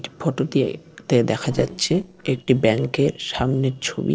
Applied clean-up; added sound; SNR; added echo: neural separator model SepFormer DNS4.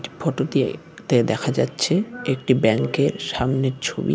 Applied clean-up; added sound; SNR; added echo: none; none; none; none.